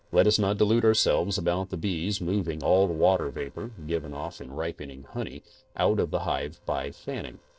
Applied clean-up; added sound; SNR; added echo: neural separator model SepFormer DNS4.